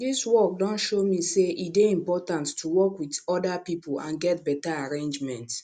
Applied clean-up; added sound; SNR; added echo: none; none; none; none.